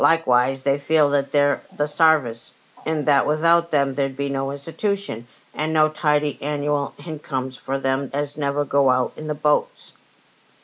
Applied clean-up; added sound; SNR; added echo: none; none; none; none.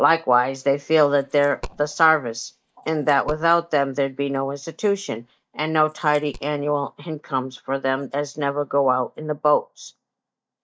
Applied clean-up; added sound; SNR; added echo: neural mask model DeepFilterNet 3.